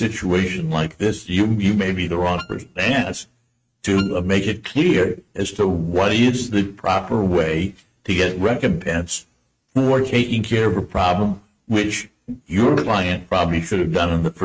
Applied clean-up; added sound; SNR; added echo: neural mask model RNNoise.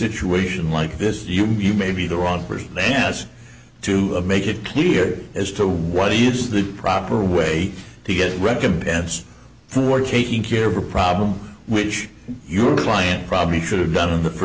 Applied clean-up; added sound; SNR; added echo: none; none; none; none.